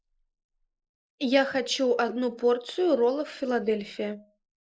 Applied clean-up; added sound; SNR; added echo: neural mask model Resemble Enhance denoiser.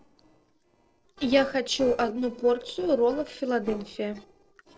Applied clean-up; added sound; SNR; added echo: neural separator model SepFormer DNS4.